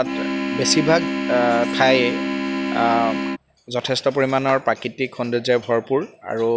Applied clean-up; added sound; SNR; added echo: none; Organ; 2 dB; none.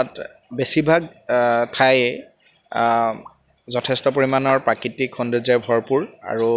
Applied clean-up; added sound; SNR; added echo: none; none; none; none.